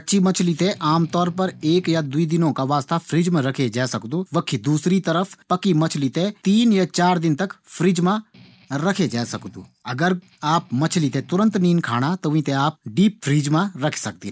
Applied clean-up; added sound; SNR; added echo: neural mask model DeepFilterNet 3.